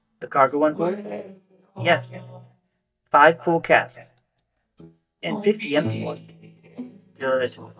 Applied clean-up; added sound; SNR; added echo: neural mask model DeepFilterNet 3.